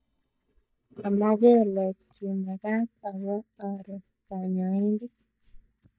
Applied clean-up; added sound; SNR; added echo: neural mask model DeepFilterNet 3.